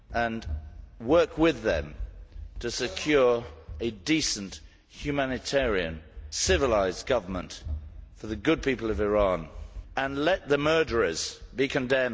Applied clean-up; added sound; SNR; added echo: none; Run; 13 dB; none.